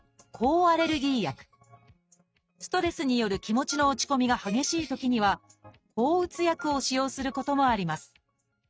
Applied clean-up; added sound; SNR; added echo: neural mask model RNNoise.